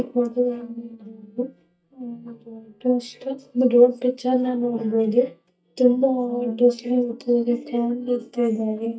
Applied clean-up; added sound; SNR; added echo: neural mask model DeepFilterNet 3.